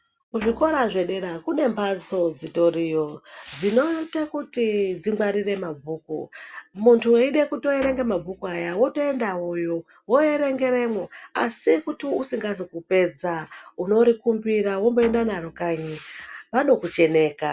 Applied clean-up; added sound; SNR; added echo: none; Guitar; 18 dB; none.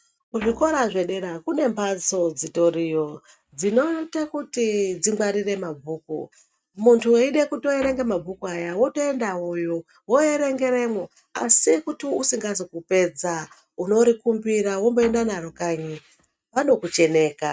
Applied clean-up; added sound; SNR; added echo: neural mask model RNNoise.